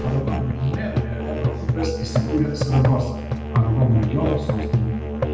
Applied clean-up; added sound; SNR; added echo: none; Musical instrument; 0 dB; reverberation time 0.9 s.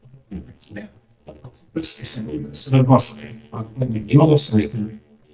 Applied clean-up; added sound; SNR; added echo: neural mask model DeepFilterNet 3.